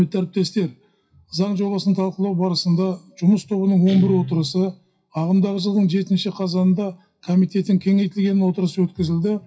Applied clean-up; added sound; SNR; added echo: classical method WPE with log-MMSE.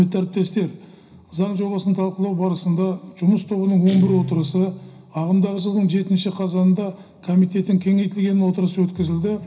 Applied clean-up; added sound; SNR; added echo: none; Guitar; 19 dB; reverberation time 0.4 s.